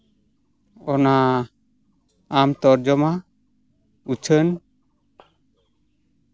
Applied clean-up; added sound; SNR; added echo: none; none; none; none.